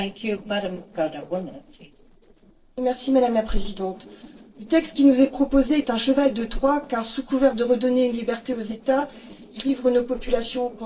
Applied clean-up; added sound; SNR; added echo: neural separator model SepFormer DNS4.